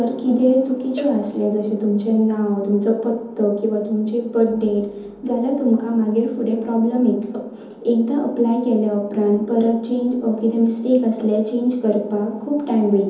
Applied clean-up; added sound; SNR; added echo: none; Cowbell; 18 dB; reverberation time 0.6 s.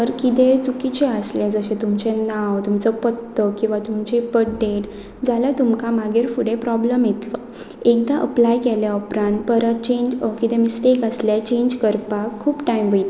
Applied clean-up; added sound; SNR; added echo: none; none; none; none.